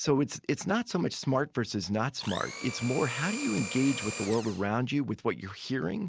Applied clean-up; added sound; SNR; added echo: none; Domestic sounds, home sounds; 9 dB; none.